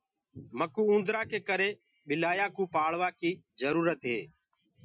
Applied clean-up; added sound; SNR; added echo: classical method Wiener filter.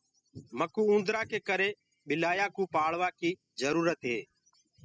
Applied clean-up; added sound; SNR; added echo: classical method spectral subtraction.